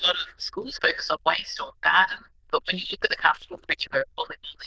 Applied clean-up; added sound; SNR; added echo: neural diffusion model UNIVERSE++.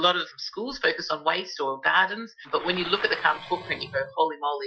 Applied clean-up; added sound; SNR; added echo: classical method Wiener filter.